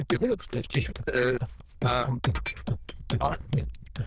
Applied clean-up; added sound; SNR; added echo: neural diffusion model UNIVERSE++.